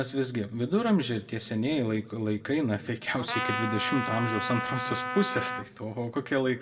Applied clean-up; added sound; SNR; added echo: none; Trumpet; 4 dB; reverberation time 1.9 s.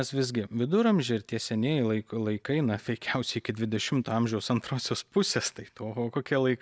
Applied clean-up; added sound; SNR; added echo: none; none; none; none.